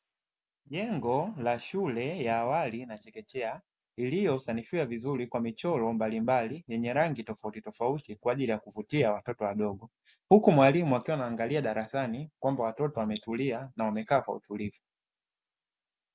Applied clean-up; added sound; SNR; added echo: none; none; none; none.